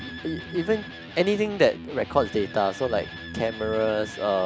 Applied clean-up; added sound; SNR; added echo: none; Electric guitar + Wind instrument, woodwind instrument; 13 dB; none.